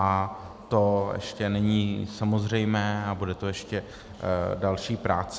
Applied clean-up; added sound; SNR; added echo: none; none; none; none.